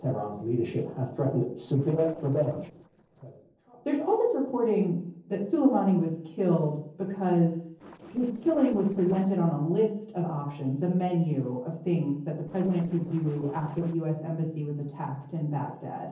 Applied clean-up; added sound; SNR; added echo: neural separator model SepFormer DNS4.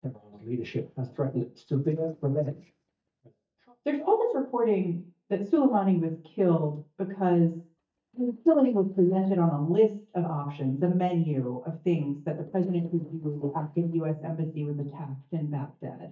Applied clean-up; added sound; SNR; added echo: neural mask model DeepFilterNet 3.